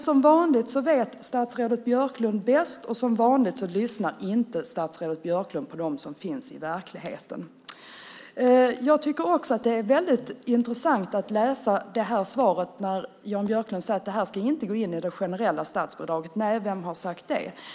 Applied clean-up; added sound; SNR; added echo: none; none; none; none.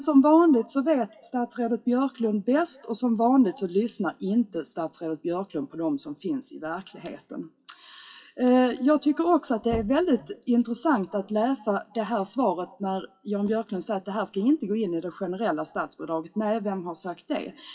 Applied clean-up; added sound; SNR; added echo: classical method WPE with log-MMSE.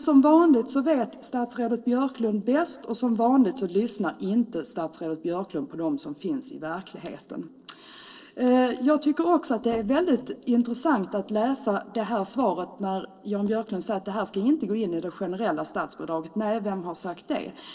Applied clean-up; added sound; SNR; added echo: neural separator model SepFormer DNS4.